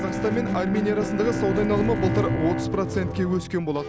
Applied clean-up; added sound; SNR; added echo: none; Bowed string instrument + Squeak; 2 dB; none.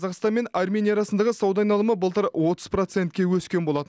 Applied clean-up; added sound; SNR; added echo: none; none; none; none.